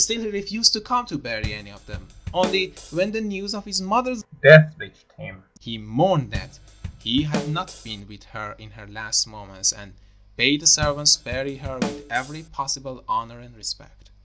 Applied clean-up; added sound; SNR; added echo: none; Drum kit; 9 dB; none.